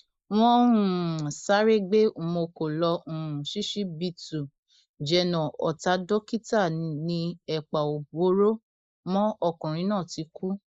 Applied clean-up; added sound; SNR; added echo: neural mask model Resemble Enhance denoiser.